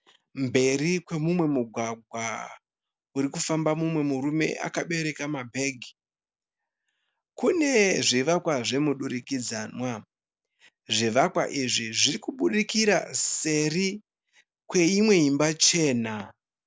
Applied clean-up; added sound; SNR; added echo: none; none; none; none.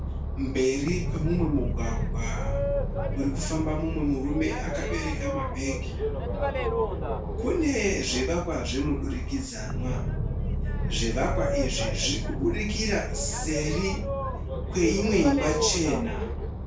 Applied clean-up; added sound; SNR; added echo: none; Boat, Water vehicle; -1 dB; reverberation time 0.3 s.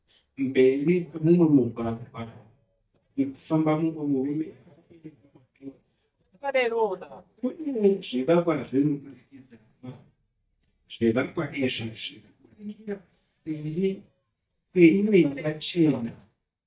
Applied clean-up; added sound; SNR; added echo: neural mask model DeepFilterNet 3.